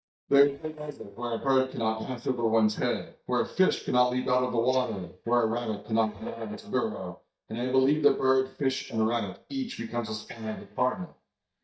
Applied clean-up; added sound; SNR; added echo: neural mask model DeepFilterNet 3.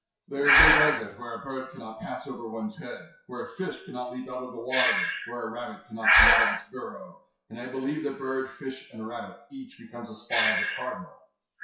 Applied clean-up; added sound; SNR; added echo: classical method WPE with log-MMSE.